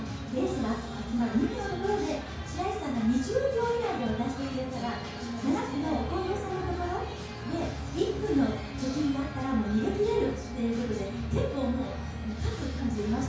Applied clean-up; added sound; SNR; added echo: none; none; none; reverberation time 0.5 s.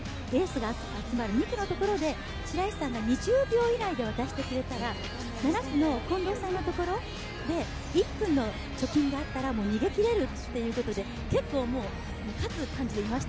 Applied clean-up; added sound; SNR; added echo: none; none; none; none.